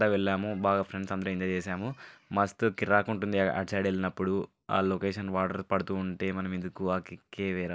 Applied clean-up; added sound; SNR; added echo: none; none; none; none.